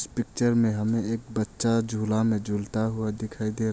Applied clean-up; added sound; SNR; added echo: none; none; none; none.